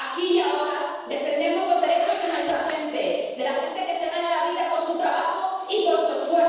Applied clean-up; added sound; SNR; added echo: neural separator model SepFormer DNS4.